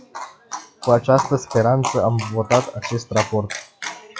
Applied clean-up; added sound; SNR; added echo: classical method log-MMSE.